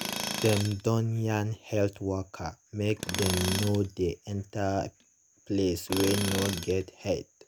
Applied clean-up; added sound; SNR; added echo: none; Tools; 8 dB; none.